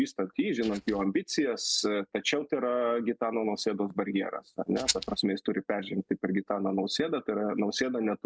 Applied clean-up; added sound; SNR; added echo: neural mask model RNNoise.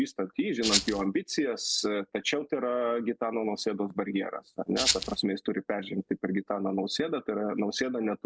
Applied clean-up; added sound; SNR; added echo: none; Rattle (instrument); -1 dB; none.